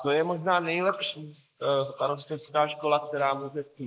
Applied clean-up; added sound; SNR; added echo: neural mask model Resemble Enhance denoiser.